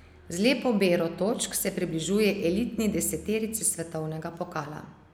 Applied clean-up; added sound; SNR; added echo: none; none; none; none.